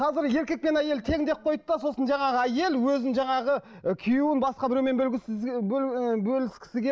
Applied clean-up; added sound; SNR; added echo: none; none; none; none.